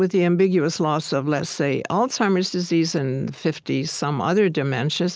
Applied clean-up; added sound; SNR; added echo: none; none; none; none.